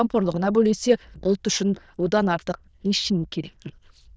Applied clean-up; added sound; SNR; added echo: neural diffusion model UNIVERSE++.